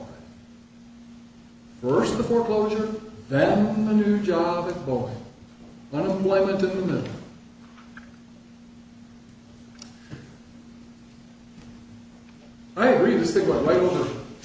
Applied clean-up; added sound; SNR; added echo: none; none; none; none.